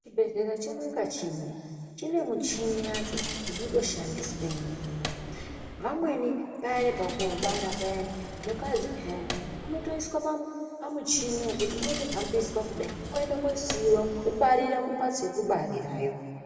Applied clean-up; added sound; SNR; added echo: none; Coin (dropping); 7 dB; reverberation time 2.4 s.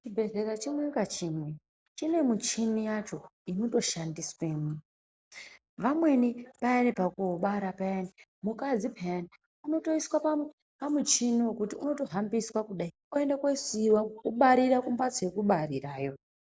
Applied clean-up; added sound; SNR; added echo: none; none; none; none.